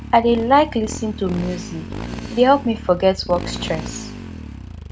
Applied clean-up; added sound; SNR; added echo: none; Motorcycle; 10 dB; none.